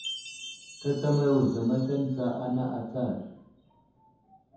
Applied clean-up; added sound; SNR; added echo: none; Chime; 17 dB; reverberation time 0.9 s.